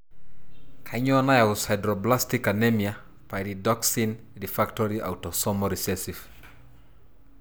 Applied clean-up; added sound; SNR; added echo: none; none; none; none.